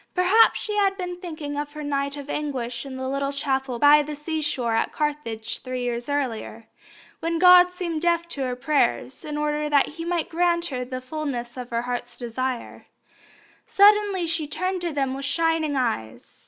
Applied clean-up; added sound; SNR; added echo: none; none; none; none.